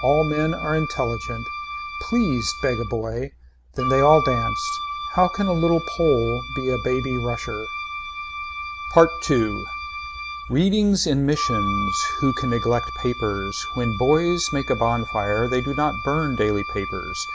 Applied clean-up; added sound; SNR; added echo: none; Wind instrument, woodwind instrument; 7 dB; none.